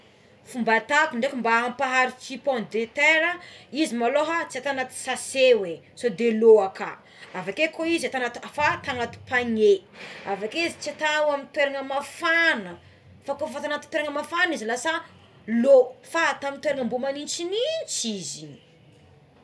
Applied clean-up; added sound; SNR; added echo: none; none; none; none.